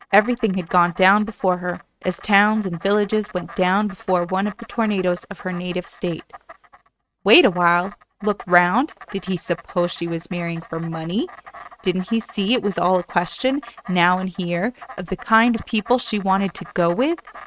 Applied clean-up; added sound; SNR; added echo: neural mask model RNNoise.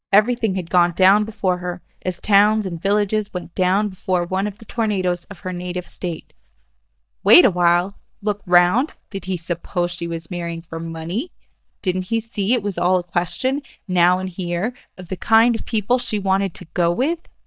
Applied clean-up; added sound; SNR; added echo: neural mask model DeepFilterNet 3.